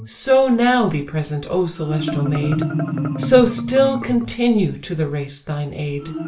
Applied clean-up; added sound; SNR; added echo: none; Marimba, xylophone; 8 dB; reverberation time 0.3 s.